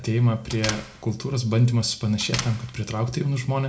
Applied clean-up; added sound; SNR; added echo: none; Door; 13 dB; reverberation time 0.4 s.